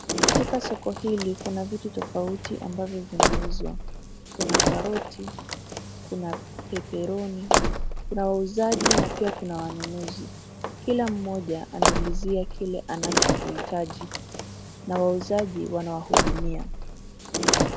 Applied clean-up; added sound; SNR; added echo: none; Slam; -3 dB; none.